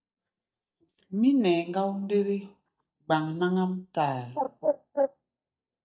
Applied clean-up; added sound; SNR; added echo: neural mask model DeepFilterNet 3.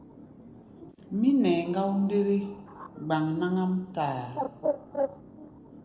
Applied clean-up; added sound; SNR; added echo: none; Bird; 9 dB; reverberation time 0.9 s.